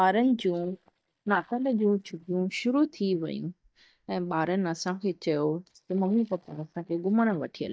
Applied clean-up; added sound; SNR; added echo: neural mask model DeepFilterNet 3.